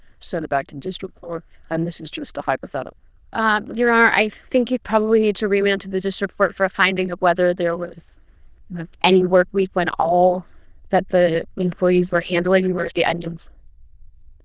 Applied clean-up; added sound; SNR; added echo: neural diffusion model UNIVERSE++.